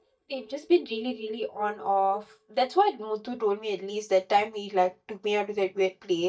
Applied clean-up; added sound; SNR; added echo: neural mask model DeepFilterNet 3.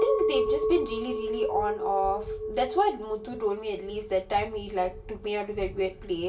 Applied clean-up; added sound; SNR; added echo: none; Chink, clink; 3 dB; reverberation time 0.2 s.